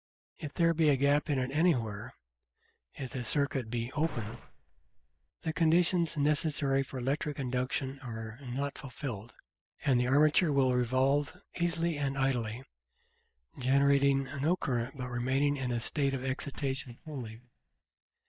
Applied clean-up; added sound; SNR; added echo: neural mask model DeepFilterNet 3.